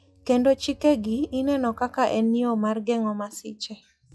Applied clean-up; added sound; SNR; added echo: classical method log-MMSE.